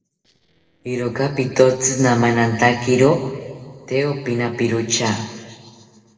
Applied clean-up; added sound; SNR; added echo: neural separator model SepFormer DNS4.